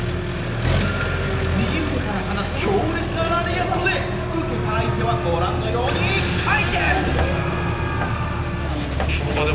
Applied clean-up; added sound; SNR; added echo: none; Accelerating, revving, vroom; 1 dB; reverberation time 0.8 s.